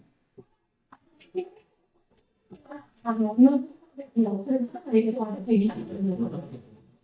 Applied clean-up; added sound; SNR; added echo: neural mask model DeepFilterNet 3.